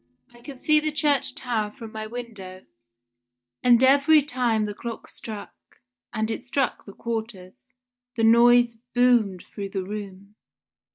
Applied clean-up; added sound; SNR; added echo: neural mask model DeepFilterNet 3.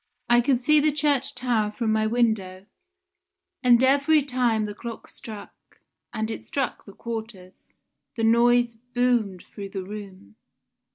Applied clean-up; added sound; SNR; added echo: neural mask model Resemble Enhance denoiser.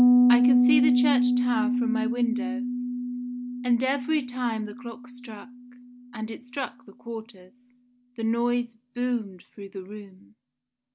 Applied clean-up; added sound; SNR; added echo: none; Piano; -4 dB; none.